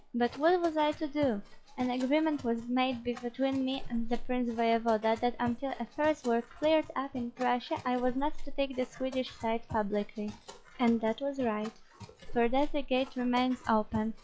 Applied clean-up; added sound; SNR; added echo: classical method log-MMSE.